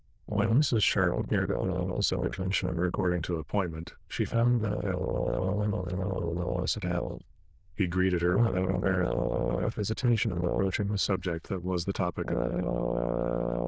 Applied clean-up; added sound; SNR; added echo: neural diffusion model UNIVERSE++.